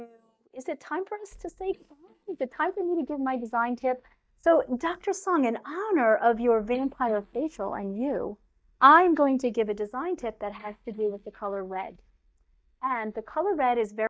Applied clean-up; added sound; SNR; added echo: neural mask model DeepFilterNet 3.